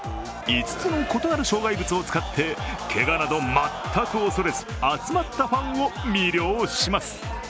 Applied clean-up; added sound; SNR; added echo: none; none; none; none.